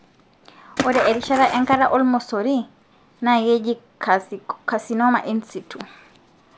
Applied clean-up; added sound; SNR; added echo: none; Skateboard; 6 dB; none.